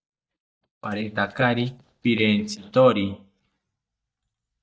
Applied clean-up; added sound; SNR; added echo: neural mask model DeepFilterNet 3.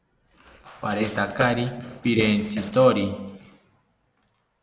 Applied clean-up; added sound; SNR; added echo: neural mask model Resemble Enhance denoiser.